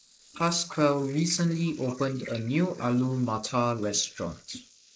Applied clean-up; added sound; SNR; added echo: neural mask model Resemble Enhance denoiser.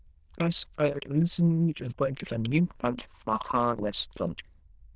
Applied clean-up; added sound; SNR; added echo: neural diffusion model UNIVERSE++.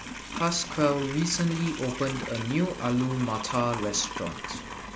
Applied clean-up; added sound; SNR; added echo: none; Livestock, farm animals, working animals; 9 dB; none.